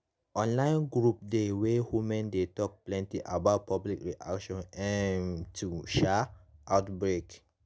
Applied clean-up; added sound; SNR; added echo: none; none; none; none.